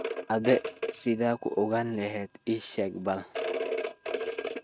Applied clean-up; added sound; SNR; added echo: neural mask model RNNoise.